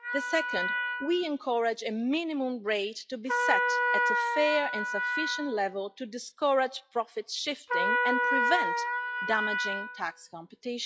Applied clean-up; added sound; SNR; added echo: classical method log-MMSE.